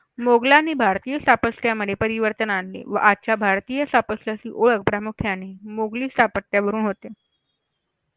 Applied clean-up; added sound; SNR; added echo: none; none; none; none.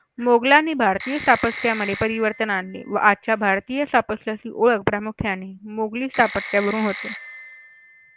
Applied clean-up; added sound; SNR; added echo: none; Telephone; 16 dB; none.